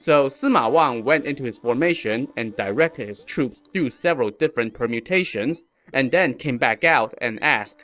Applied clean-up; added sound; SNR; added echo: neural separator model SepFormer DNS4.